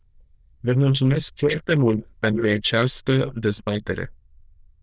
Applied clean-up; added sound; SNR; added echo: neural diffusion model UNIVERSE++.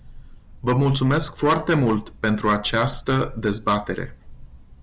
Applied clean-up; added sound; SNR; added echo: none; none; none; none.